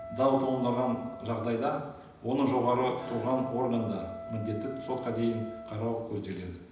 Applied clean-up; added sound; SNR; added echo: none; Wind instrument, woodwind instrument; 13 dB; reverberation time 0.9 s.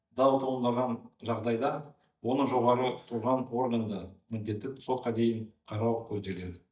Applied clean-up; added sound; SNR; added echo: neural mask model DeepFilterNet 3.